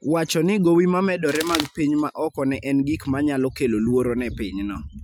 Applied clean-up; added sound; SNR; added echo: classical method Wiener filter.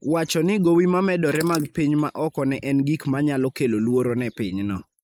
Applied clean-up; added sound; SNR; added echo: neural mask model Resemble Enhance denoiser.